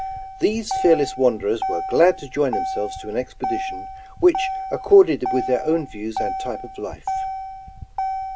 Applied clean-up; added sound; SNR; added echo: none; Motor vehicle (road); 7 dB; none.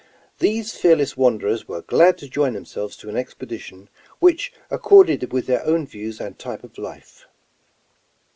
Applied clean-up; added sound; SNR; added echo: none; none; none; none.